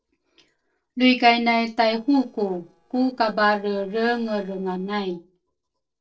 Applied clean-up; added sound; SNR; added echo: neural separator model SepFormer DNS4.